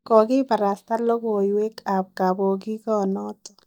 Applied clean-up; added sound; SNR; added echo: neural mask model DeepFilterNet 3.